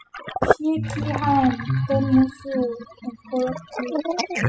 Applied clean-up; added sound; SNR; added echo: classical method spectral subtraction.